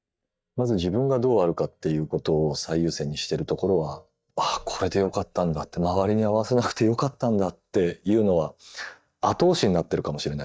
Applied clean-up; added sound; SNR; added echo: neural mask model DeepFilterNet 3.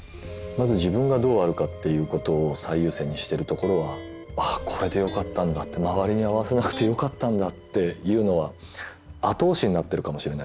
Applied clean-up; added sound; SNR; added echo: none; Electric guitar; 16 dB; none.